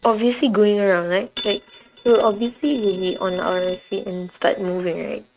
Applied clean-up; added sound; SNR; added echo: neural mask model RNNoise.